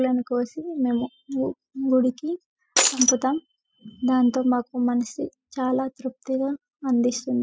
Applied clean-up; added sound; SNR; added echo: classical method spectral subtraction.